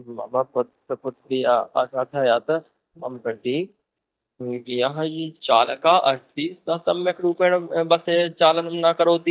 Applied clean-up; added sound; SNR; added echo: neural mask model DeepFilterNet 3.